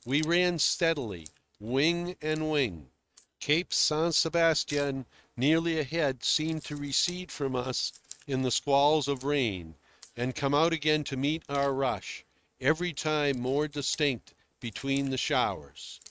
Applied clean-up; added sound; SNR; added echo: neural mask model RNNoise.